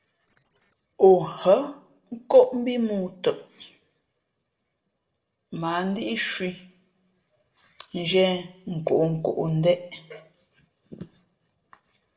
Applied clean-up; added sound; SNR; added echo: neural separator model SepFormer DNS4.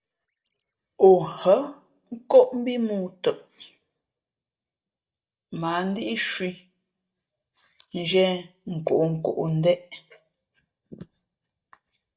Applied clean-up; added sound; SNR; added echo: neural mask model DeepFilterNet 3.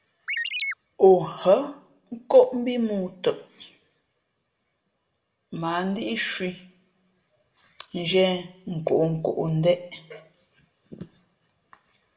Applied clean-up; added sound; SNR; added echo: none; Chirp, tweet; 3 dB; reverberation time 0.5 s.